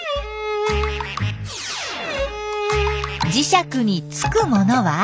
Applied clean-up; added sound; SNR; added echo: none; none; none; none.